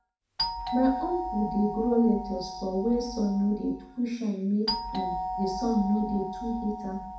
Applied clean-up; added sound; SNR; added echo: none; Doorbell; 6 dB; reverberation time 0.6 s.